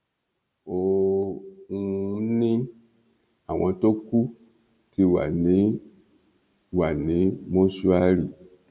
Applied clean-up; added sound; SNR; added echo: none; none; none; none.